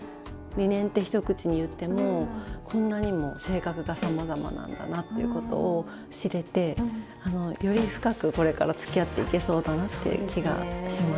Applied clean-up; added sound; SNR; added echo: none; Drum kit; 11 dB; none.